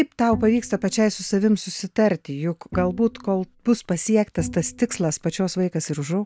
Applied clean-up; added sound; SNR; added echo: none; Bowed string instrument; 15 dB; none.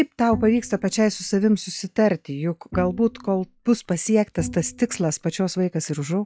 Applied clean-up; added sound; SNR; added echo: classical method log-MMSE.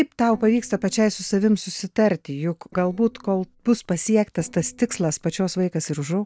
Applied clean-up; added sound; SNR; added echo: neural separator model SepFormer DNS4.